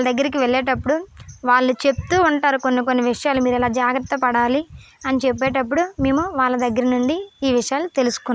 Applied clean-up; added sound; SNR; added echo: none; none; none; none.